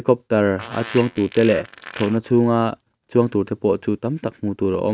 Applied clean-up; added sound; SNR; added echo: neural mask model RNNoise.